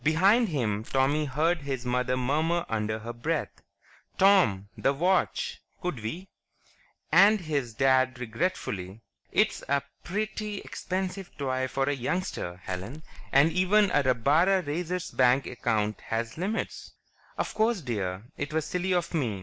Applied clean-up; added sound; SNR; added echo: none; Crushing; 7 dB; none.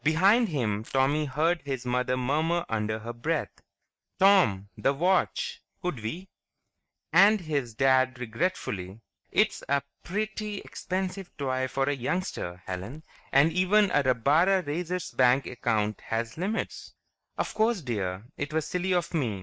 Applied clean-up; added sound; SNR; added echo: neural mask model RNNoise.